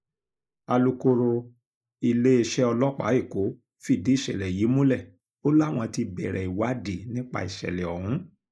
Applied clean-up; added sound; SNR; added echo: neural mask model Resemble Enhance denoiser.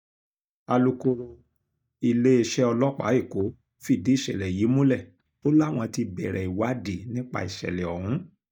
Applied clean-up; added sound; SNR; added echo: neural mask model DeepFilterNet 3.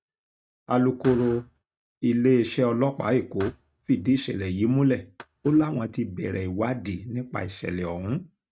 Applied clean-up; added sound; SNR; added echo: neural mask model RNNoise.